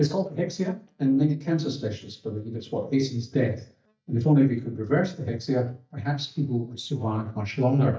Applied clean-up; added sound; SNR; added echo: neural mask model DeepFilterNet 3.